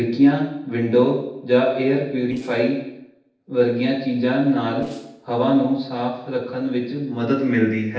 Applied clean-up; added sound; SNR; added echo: neural separator model SepFormer DNS4.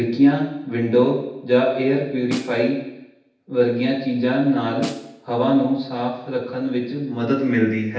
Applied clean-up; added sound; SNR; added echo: none; Snare drum; 18 dB; reverberation time 0.9 s.